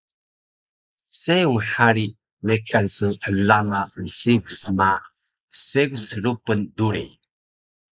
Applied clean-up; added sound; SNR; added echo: neural mask model Resemble Enhance denoiser.